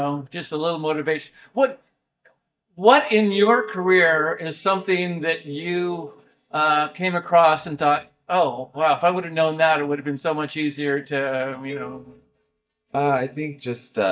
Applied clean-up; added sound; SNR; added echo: neural mask model DeepFilterNet 3.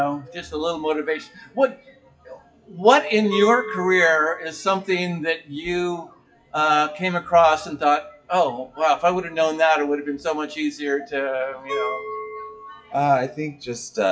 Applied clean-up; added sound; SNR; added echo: classical method WPE with log-MMSE.